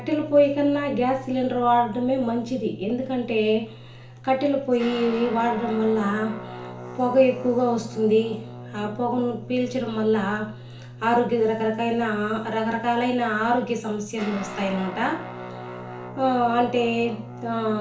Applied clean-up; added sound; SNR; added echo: none; Guitar; 14 dB; reverberation time 0.7 s.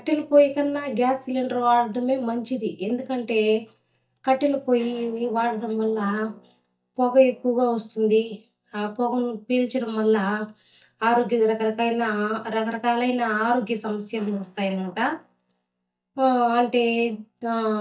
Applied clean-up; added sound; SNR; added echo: neural mask model DeepFilterNet 3.